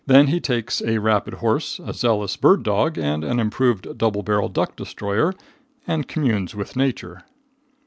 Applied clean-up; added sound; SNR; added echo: none; none; none; none.